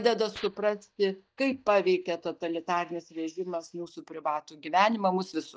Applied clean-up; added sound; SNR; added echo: neural mask model DeepFilterNet 3.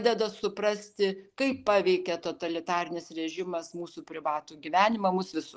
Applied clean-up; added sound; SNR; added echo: none; none; none; none.